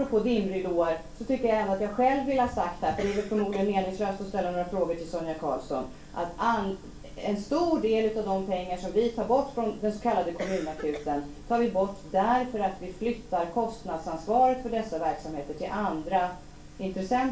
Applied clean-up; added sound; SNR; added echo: none; Cough; 13 dB; reverberation time 0.3 s.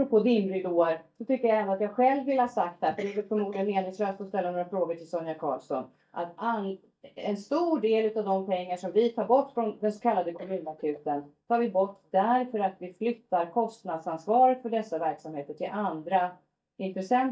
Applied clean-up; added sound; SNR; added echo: neural mask model DeepFilterNet 3.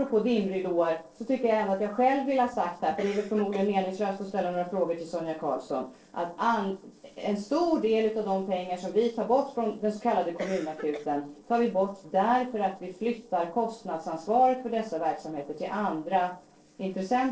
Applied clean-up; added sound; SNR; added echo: neural separator model SepFormer DNS4.